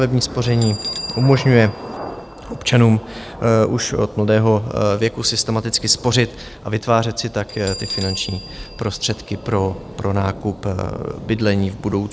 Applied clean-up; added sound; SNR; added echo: none; Bell + Thunder / Rain; 14 dB; none.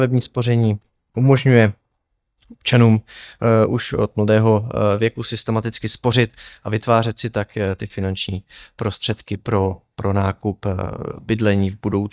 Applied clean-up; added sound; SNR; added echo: neural mask model DeepFilterNet 3.